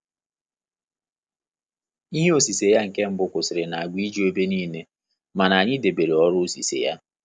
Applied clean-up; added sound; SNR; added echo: none; none; none; none.